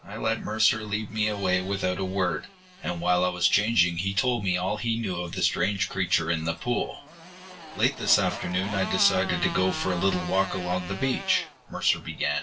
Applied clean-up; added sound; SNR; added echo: none; Motorcycle; 14 dB; reverberation time 0.2 s.